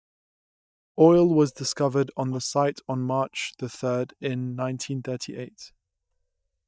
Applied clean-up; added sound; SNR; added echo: neural mask model DeepFilterNet 3.